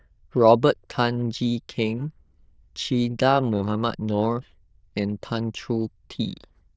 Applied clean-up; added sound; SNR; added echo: neural diffusion model UNIVERSE++.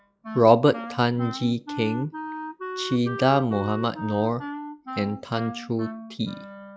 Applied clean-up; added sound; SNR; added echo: classical method log-MMSE.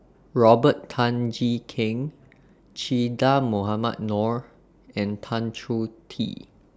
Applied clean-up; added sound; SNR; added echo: none; none; none; none.